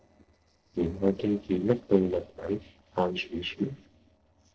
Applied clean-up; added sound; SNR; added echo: neural separator model SepFormer DNS4.